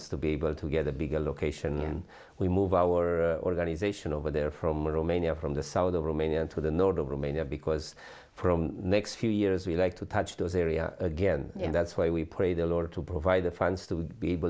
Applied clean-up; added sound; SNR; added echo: none; none; none; none.